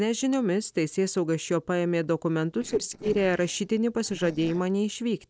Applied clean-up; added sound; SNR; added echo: neural separator model SepFormer DNS4.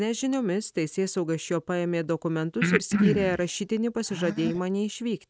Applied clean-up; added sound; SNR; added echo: neural mask model RNNoise.